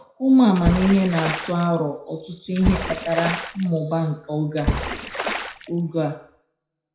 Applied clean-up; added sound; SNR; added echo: none; Water / Splash, splatter; 6 dB; reverberation time 0.5 s.